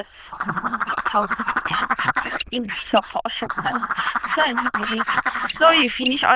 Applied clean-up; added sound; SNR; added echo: neural diffusion model UNIVERSE++.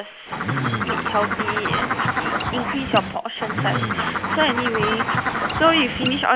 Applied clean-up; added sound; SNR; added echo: none; Bird; -1 dB; none.